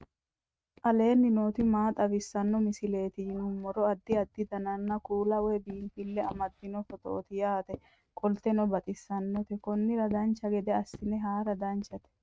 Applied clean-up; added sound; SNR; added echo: neural mask model RNNoise.